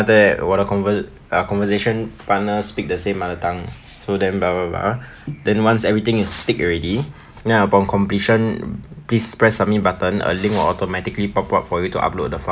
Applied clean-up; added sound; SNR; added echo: none; Fireworks; 19 dB; none.